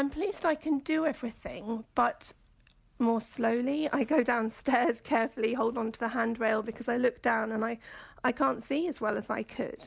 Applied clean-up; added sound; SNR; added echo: none; none; none; none.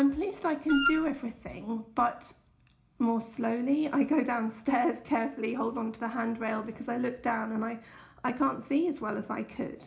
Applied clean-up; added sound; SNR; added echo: none; Wind instrument, woodwind instrument; 1 dB; reverberation time 0.4 s.